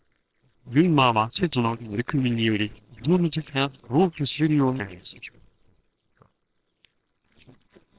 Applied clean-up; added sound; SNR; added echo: neural separator model SepFormer WHAMR!.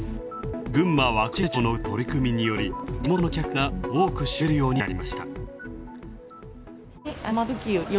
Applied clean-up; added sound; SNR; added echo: none; none; none; none.